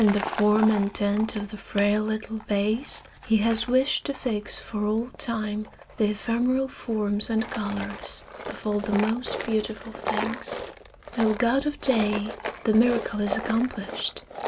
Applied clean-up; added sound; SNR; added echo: none; Tools; 11 dB; none.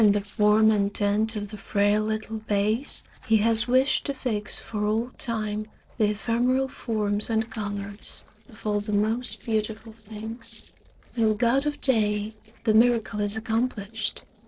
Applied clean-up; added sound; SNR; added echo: neural separator model SepFormer DNS4.